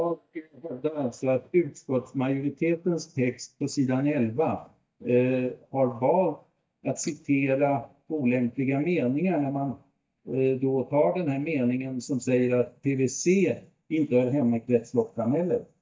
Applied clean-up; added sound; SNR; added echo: neural mask model DeepFilterNet 3.